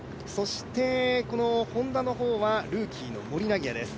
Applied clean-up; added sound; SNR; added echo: none; none; none; none.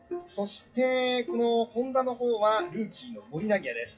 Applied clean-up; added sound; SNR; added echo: classical method WPE with log-MMSE.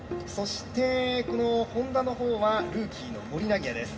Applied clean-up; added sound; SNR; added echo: none; Bowed string instrument; 14 dB; reverberation time 0.7 s.